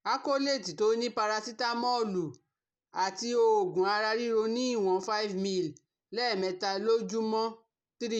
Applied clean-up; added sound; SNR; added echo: none; none; none; none.